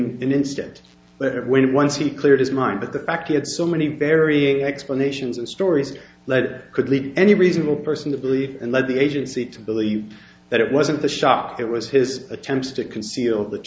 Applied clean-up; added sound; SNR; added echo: none; none; none; none.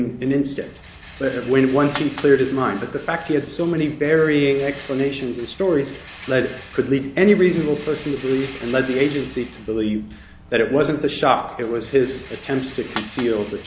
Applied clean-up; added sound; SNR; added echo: none; Rattle; 16 dB; none.